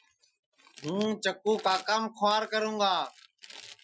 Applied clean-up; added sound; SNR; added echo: classical method Wiener filter.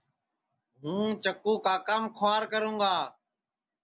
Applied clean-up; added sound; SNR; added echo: none; none; none; none.